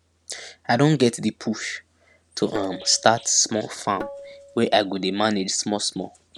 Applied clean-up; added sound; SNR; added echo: none; Tabla; 16 dB; none.